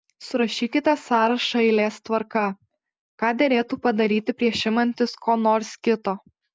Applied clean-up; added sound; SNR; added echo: none; none; none; none.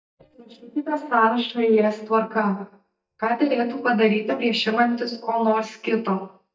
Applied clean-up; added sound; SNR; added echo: neural mask model DeepFilterNet 3.